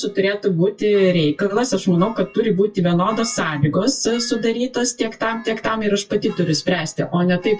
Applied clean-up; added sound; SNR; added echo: classical method WPE with log-MMSE.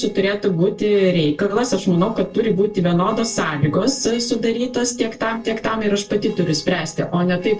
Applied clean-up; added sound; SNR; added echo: neural separator model SepFormer DNS4.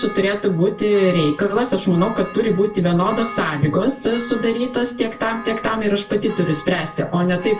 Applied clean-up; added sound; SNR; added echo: none; Church bell; 17 dB; reverberation time 0.3 s.